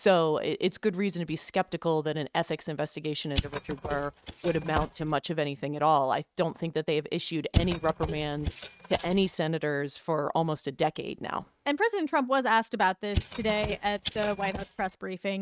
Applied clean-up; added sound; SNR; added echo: neural mask model RNNoise.